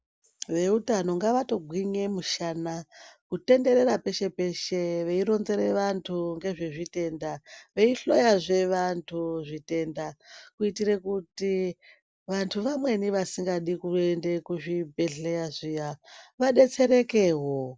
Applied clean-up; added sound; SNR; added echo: none; none; none; none.